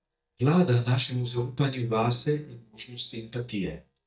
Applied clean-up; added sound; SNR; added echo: neural mask model DeepFilterNet 3.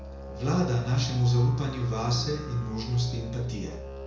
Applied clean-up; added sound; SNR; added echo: none; Musical instrument; 11 dB; reverberation time 0.5 s.